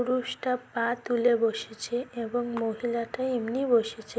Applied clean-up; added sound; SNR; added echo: none; none; none; none.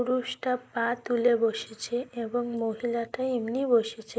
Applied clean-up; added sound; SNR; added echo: neural mask model Resemble Enhance denoiser.